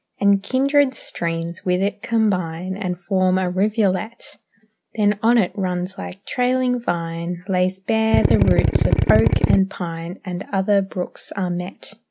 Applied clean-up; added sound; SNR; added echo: none; Drill; -4 dB; none.